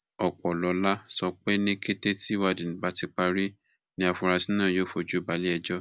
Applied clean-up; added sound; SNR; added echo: none; none; none; none.